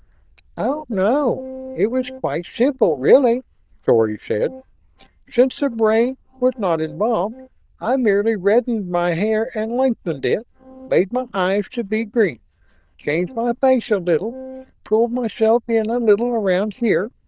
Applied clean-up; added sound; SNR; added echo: neural diffusion model UNIVERSE++.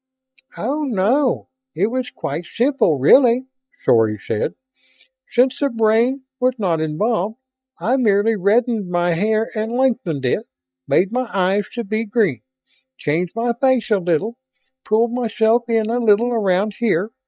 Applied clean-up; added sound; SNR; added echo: neural mask model DeepFilterNet 3.